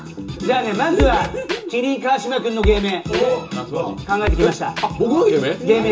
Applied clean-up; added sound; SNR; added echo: none; Drum kit; 6 dB; reverberation time 0.2 s.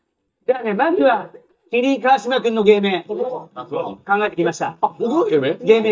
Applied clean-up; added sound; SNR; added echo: neural mask model DeepFilterNet 3.